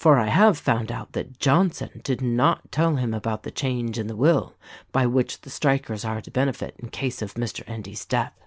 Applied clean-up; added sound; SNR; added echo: none; none; none; none.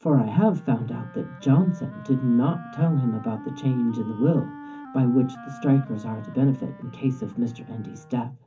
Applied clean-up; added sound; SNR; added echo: none; Wind instrument, woodwind instrument; 18 dB; reverberation time 0.3 s.